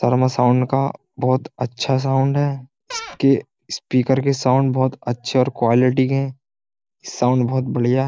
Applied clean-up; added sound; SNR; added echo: neural mask model Resemble Enhance denoiser.